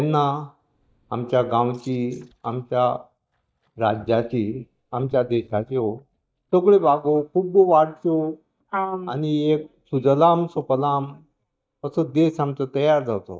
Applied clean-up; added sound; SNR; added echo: neural mask model DeepFilterNet 3.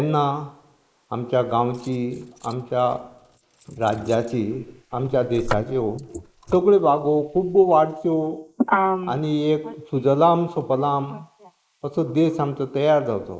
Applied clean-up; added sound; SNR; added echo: neural mask model Resemble Enhance denoiser.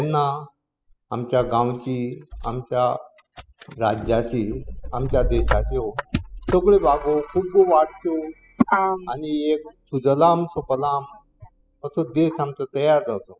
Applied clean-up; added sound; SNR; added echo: classical method spectral subtraction.